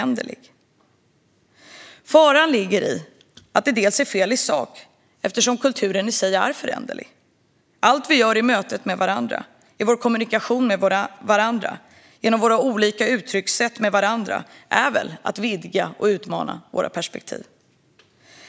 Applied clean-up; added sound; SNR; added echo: none; none; none; none.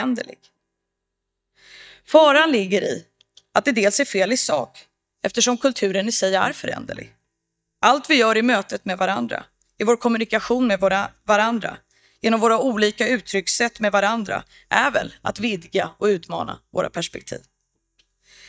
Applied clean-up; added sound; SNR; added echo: neural mask model DeepFilterNet 3.